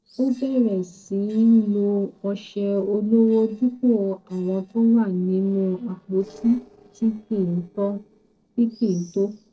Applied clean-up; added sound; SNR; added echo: neural separator model SepFormer DNS4.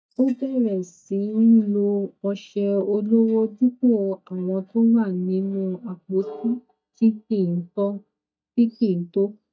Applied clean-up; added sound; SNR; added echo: neural mask model DeepFilterNet 3.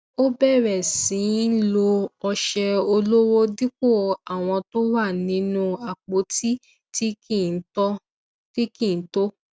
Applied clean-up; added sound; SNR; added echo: none; none; none; none.